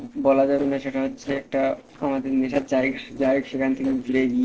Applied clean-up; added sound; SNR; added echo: neural separator model SepFormer DNS4.